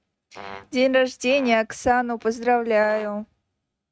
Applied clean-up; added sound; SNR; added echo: neural mask model RNNoise.